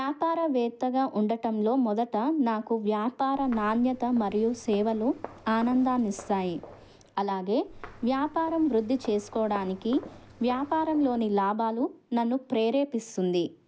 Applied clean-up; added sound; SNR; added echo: none; Walk, footsteps; 19 dB; none.